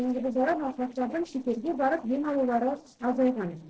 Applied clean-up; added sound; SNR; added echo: neural separator model SepFormer DNS4.